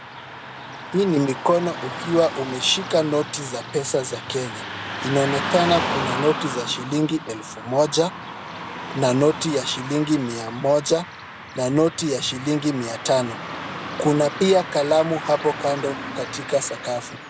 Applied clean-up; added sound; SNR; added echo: none; Car passing by / Traffic noise, roadway noise; 9 dB; none.